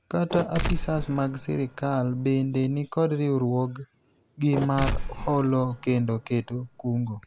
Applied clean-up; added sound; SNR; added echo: none; Mechanisms; 7 dB; none.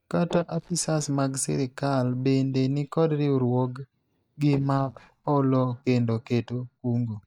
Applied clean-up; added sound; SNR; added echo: neural mask model DeepFilterNet 3.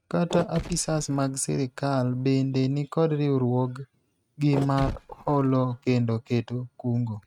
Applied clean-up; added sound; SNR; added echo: neural mask model RNNoise.